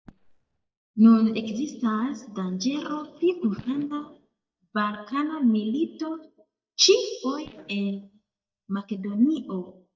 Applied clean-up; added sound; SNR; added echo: neural mask model DeepFilterNet 3.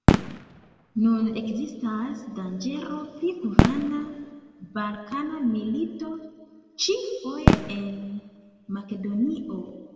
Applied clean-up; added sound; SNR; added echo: none; Fireworks; -2 dB; reverberation time 1.7 s.